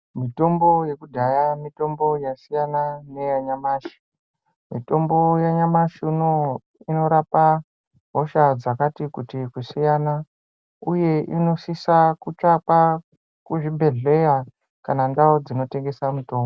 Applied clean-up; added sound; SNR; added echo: none; none; none; none.